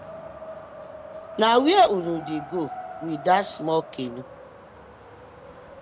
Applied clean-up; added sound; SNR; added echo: none; Wind; 14 dB; none.